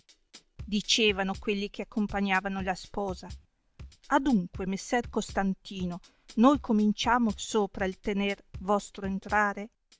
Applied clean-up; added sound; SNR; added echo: none; Bass drum / Drum kit; 19 dB; none.